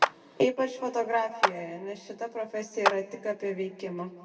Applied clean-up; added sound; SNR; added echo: none; Clapping; 2 dB; reverberation time 1.6 s.